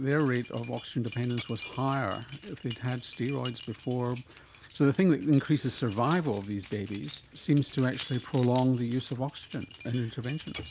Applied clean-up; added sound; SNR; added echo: none; Keys jangling; 3 dB; none.